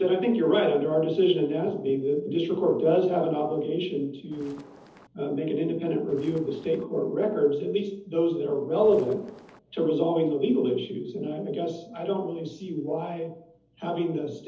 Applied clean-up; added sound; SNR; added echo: neural separator model SepFormer DNS4.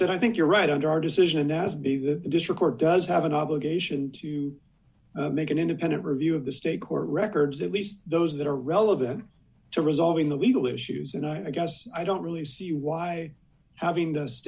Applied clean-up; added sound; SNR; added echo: none; none; none; none.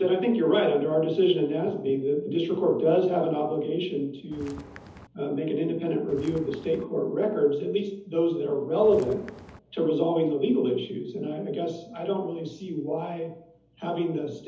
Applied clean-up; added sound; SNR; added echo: none; Walk, footsteps; 17 dB; reverberation time 0.7 s.